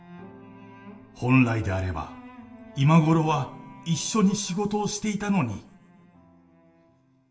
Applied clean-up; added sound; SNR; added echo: none; none; none; reverberation time 0.8 s.